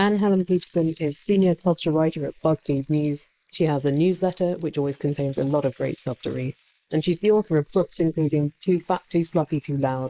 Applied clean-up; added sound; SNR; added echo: neural mask model Resemble Enhance denoiser.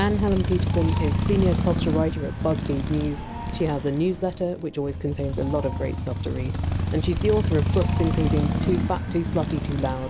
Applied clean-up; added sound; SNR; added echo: none; Motorcycle; 0 dB; none.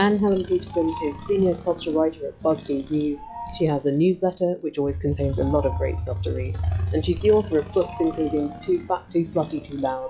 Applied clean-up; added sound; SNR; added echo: classical method log-MMSE.